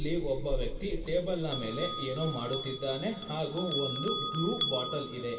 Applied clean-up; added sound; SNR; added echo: none; Bell; 1 dB; reverberation time 2.5 s.